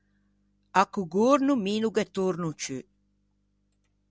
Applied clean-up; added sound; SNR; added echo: none; none; none; none.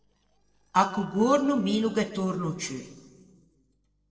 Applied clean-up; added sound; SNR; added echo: neural separator model SepFormer DNS4.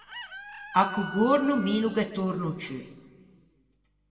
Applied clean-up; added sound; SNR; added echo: none; Chicken, rooster; 15 dB; reverberation time 1.4 s.